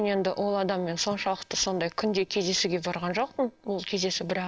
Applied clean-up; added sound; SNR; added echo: neural separator model SepFormer DNS4.